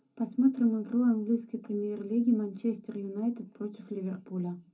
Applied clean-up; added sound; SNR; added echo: none; none; none; reverberation time 0.3 s.